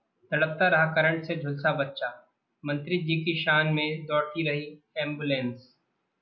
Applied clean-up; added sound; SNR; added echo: none; none; none; none.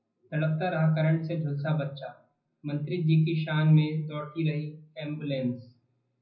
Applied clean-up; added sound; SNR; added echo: none; none; none; reverberation time 0.4 s.